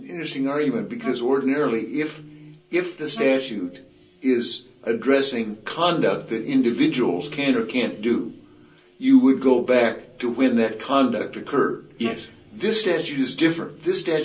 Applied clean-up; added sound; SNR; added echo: none; Wind instrument, woodwind instrument; 15 dB; reverberation time 0.3 s.